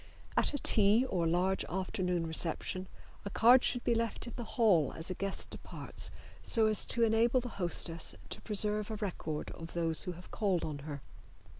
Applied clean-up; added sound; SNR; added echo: none; none; none; none.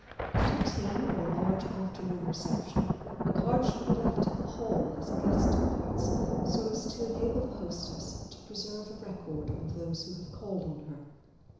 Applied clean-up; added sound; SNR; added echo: none; Thunder; -4 dB; reverberation time 1.0 s.